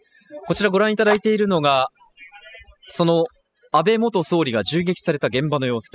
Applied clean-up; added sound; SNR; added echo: classical method spectral subtraction.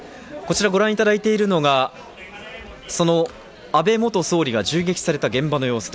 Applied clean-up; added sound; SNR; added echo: none; none; none; none.